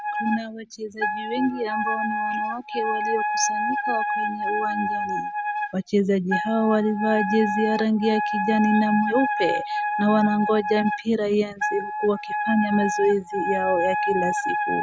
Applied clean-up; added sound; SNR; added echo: none; Wind instrument, woodwind instrument; 2 dB; none.